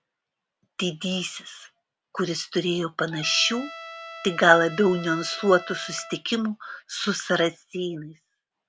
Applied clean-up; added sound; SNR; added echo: none; Trumpet; 14 dB; none.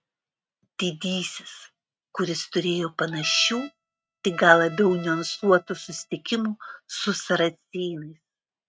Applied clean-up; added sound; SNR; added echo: neural mask model RNNoise.